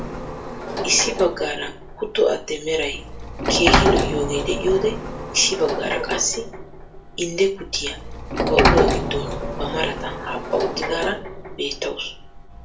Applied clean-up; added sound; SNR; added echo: none; Sliding door; 1 dB; reverberation time 0.3 s.